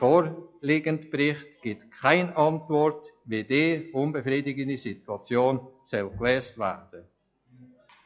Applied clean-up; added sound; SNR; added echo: classical method log-MMSE.